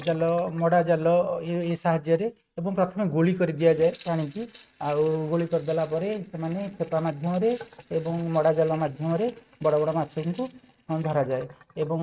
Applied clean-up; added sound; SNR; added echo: neural mask model RNNoise.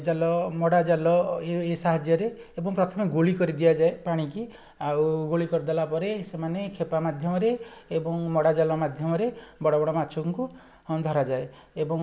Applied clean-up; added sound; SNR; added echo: none; none; none; none.